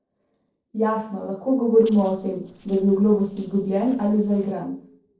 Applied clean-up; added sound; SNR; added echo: neural separator model SepFormer DNS4.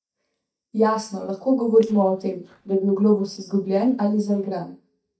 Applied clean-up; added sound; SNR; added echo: neural mask model DeepFilterNet 3.